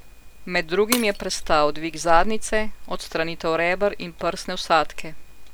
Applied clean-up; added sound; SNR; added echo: none; Shatter; 14 dB; none.